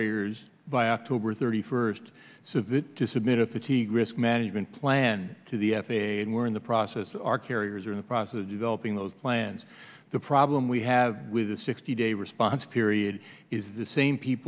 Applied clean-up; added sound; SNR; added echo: none; none; none; none.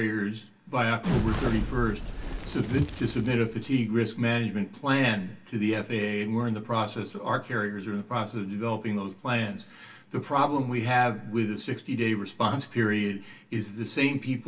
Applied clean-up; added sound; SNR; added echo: none; Crackle; 4 dB; reverberation time 0.2 s.